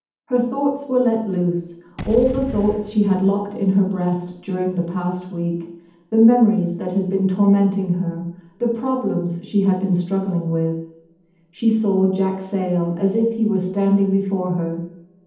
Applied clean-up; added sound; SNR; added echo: none; Gunshot, gunfire / Boom; 15 dB; reverberation time 0.8 s.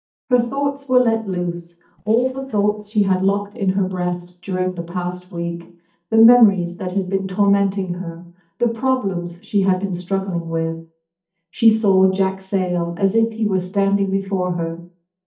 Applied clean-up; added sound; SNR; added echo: neural mask model DeepFilterNet 3.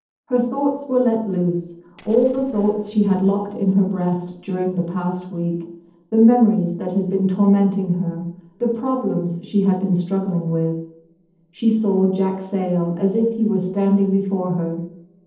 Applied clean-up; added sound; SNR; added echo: neural separator model SepFormer DNS4.